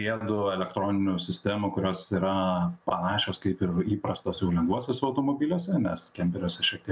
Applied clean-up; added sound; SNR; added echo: none; none; none; none.